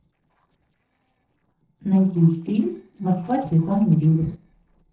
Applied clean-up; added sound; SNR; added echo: neural separator model SepFormer DNS4.